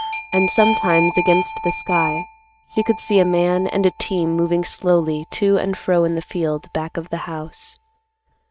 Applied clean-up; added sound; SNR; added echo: neural mask model RNNoise.